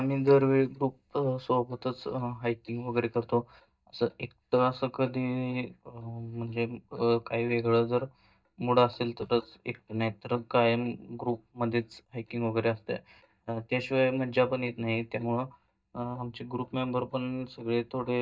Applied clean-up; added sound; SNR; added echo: neural mask model DeepFilterNet 3.